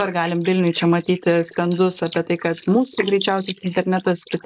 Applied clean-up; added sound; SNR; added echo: neural mask model Resemble Enhance denoiser.